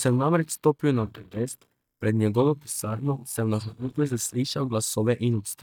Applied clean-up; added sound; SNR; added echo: neural mask model DeepFilterNet 3.